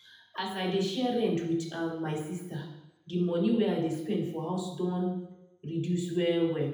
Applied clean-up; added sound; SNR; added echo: none; none; none; reverberation time 0.9 s.